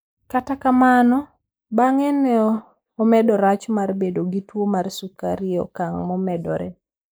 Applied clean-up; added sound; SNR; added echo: neural mask model Resemble Enhance denoiser.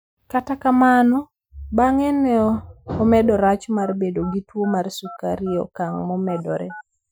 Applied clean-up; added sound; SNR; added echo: classical method Wiener filter.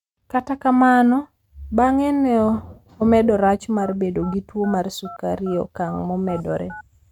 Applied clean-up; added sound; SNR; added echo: neural mask model RNNoise.